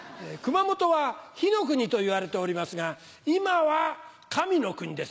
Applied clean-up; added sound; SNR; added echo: none; none; none; none.